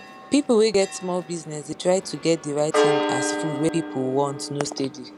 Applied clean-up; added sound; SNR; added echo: none; Church bell; 5 dB; none.